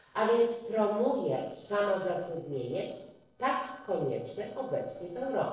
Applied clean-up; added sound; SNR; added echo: neural separator model SepFormer DNS4.